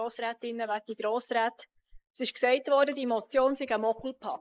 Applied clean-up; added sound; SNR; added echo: neural mask model Resemble Enhance denoiser.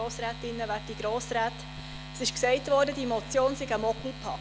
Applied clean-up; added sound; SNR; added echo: none; none; none; none.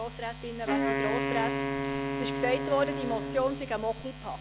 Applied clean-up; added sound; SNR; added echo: none; Wind instrument, woodwind instrument; 0 dB; none.